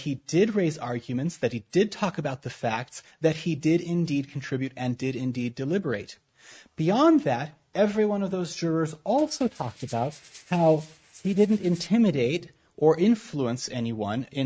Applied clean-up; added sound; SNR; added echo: neural mask model RNNoise.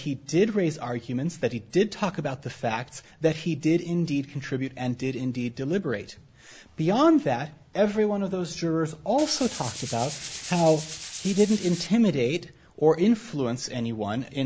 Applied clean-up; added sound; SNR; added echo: none; Tools; 11 dB; none.